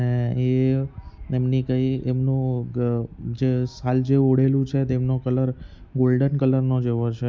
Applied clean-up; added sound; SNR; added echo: none; none; none; none.